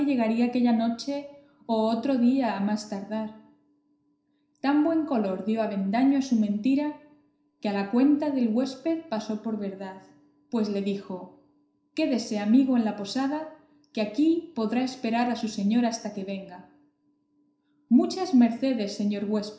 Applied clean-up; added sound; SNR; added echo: none; none; none; reverberation time 0.5 s.